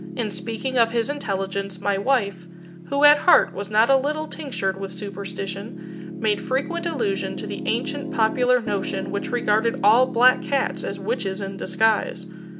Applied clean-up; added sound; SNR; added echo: none; Piano; 9 dB; none.